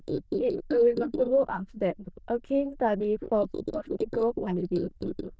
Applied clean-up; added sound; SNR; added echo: neural diffusion model UNIVERSE++.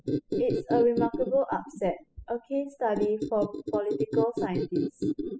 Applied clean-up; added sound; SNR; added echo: classical method spectral subtraction.